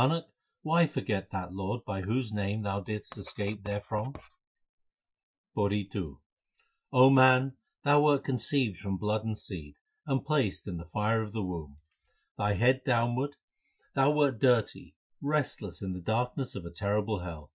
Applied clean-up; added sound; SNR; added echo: classical method Wiener filter.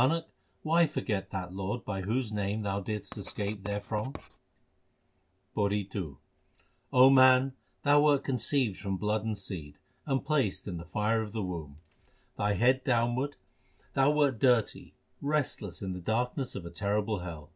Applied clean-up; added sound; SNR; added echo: none; Writing; 18 dB; none.